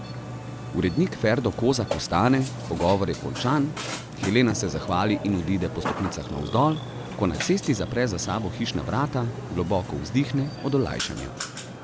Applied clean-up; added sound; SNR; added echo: none; Burping, eructation; 8 dB; none.